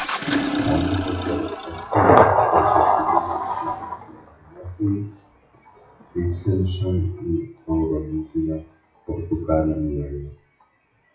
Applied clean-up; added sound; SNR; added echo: classical method WPE with log-MMSE.